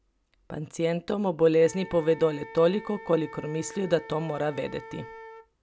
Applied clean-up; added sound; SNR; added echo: none; Wind instrument, woodwind instrument; 18 dB; none.